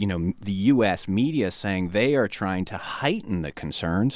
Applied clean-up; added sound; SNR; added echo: none; none; none; none.